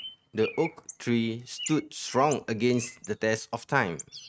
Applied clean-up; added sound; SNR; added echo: neural mask model RNNoise.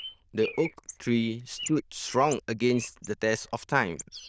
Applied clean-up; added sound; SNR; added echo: neural diffusion model UNIVERSE++.